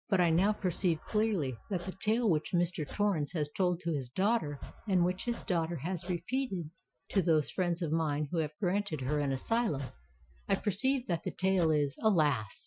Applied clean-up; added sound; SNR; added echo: classical method Wiener filter.